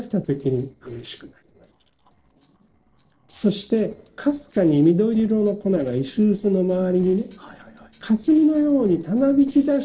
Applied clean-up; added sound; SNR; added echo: neural separator model SepFormer DNS4.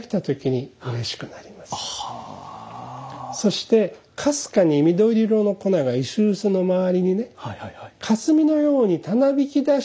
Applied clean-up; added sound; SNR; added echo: none; none; none; none.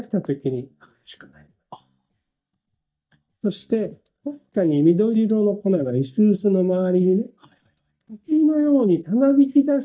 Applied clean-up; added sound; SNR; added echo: neural mask model DeepFilterNet 3.